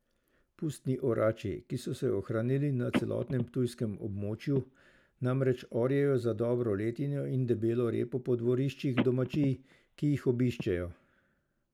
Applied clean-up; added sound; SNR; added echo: none; Telephone; 9 dB; none.